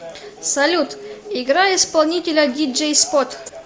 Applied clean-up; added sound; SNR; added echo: none; none; none; none.